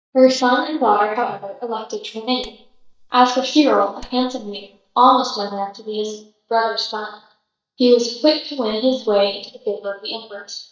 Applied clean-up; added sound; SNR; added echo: neural mask model DeepFilterNet 3.